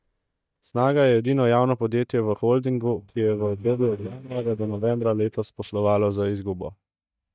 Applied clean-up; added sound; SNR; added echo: neural mask model DeepFilterNet 3.